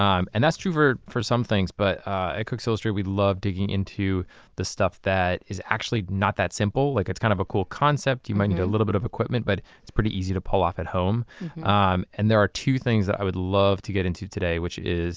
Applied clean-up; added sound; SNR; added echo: none; none; none; none.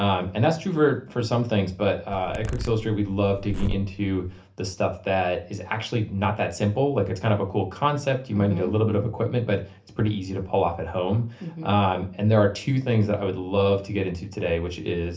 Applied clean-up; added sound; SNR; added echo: none; Zipper (clothing); 8 dB; reverberation time 0.3 s.